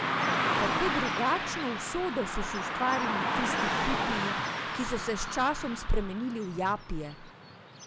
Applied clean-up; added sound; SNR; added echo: none; Car passing by / Traffic noise, roadway noise; -1 dB; none.